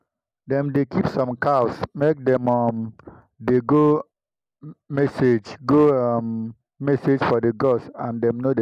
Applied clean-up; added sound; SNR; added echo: none; none; none; none.